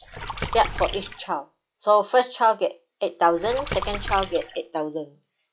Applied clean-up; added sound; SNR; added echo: classical method log-MMSE.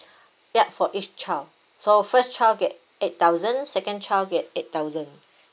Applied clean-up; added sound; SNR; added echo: none; none; none; none.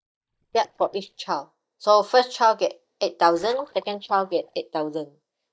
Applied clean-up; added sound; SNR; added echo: neural mask model DeepFilterNet 3.